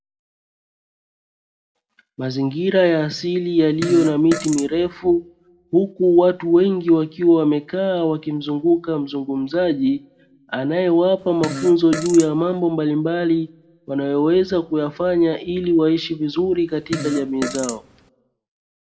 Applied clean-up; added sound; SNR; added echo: none; Fart; 11 dB; reverberation time 0.3 s.